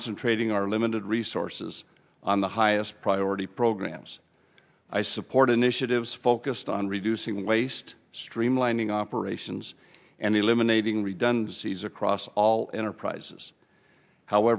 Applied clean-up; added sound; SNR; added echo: none; none; none; none.